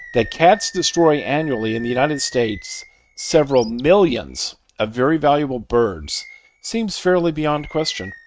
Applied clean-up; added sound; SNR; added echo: neural mask model RNNoise.